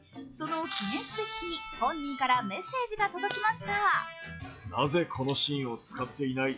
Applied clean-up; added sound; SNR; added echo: classical method log-MMSE.